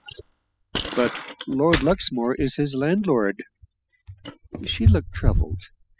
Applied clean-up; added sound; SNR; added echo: classical method spectral subtraction.